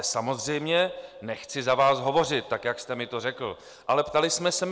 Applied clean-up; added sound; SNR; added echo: none; none; none; none.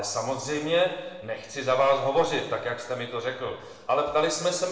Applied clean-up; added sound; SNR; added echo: none; none; none; reverberation time 1.0 s.